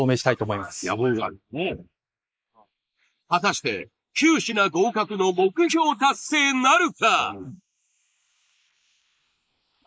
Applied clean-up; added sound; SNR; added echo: neural mask model Resemble Enhance denoiser.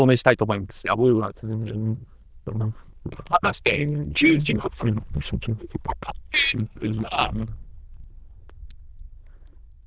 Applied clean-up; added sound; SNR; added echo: neural diffusion model UNIVERSE++.